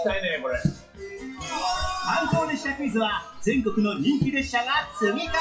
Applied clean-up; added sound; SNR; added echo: classical method WPE with log-MMSE.